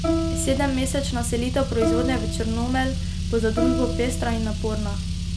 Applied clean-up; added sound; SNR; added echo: none; Plucked string instrument + Car; -1 dB; none.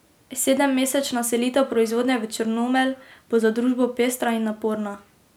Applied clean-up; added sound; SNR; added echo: none; none; none; none.